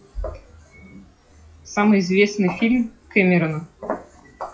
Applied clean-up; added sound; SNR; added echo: classical method WPE with log-MMSE.